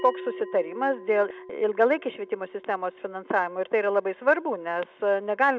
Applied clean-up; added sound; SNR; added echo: none; Bell; 18 dB; none.